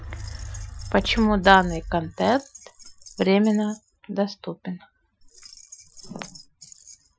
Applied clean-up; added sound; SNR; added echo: classical method Wiener filter.